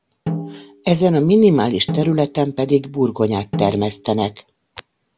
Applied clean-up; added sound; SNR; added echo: none; Snare drum; 12 dB; none.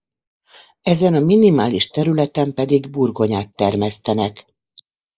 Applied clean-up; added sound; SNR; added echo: neural mask model Resemble Enhance denoiser.